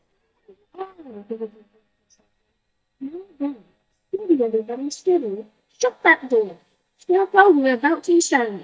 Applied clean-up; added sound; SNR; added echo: neural mask model DeepFilterNet 3.